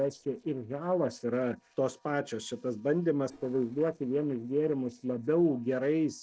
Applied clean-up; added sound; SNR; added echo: neural separator model SepFormer DNS4.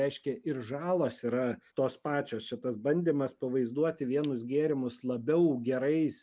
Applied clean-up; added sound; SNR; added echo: none; none; none; none.